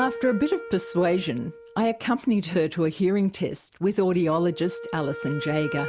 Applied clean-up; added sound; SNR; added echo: none; Wind instrument, woodwind instrument; 13 dB; none.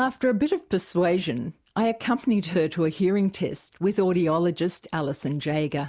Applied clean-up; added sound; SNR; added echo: none; none; none; none.